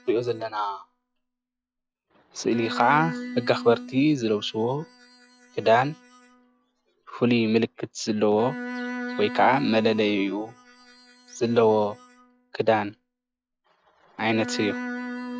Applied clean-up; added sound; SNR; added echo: classical method log-MMSE.